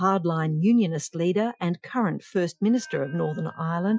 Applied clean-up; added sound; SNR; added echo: classical method Wiener filter.